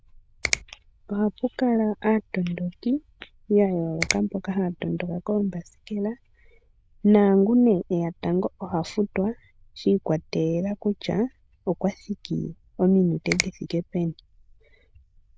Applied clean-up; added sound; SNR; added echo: neural diffusion model UNIVERSE++.